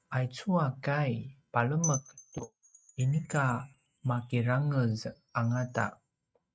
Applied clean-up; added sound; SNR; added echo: neural mask model RNNoise.